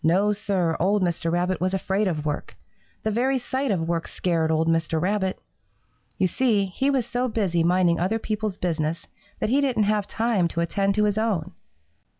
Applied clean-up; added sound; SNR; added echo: none; none; none; none.